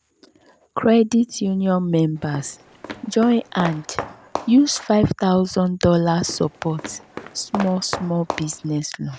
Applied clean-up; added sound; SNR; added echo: none; Walk, footsteps; 12 dB; none.